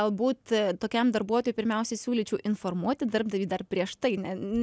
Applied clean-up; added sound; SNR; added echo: none; none; none; none.